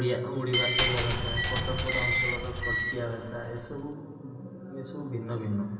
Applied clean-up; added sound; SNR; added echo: none; Glass; -3 dB; reverberation time 0.2 s.